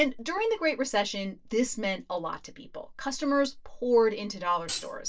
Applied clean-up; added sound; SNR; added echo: neural separator model SepFormer DNS4.